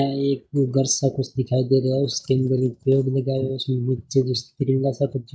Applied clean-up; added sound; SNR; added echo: neural mask model DeepFilterNet 3.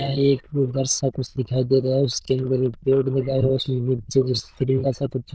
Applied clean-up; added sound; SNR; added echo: neural diffusion model UNIVERSE++.